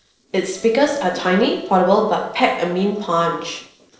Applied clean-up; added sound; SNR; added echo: neural separator model SepFormer DNS4.